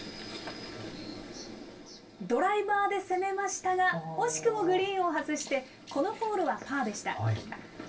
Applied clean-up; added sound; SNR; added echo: none; none; none; reverberation time 0.2 s.